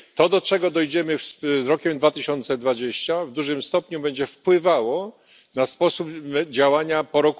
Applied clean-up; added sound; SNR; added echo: none; none; none; none.